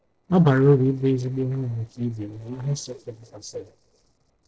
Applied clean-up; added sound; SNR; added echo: neural separator model SepFormer DNS4.